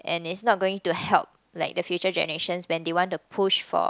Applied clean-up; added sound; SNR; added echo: none; none; none; none.